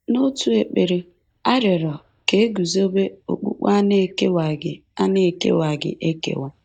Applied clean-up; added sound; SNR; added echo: neural mask model DeepFilterNet 3.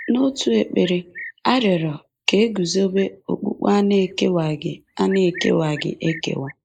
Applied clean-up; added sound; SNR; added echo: neural mask model Resemble Enhance denoiser.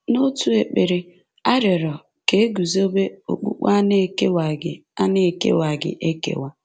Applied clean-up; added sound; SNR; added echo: none; none; none; none.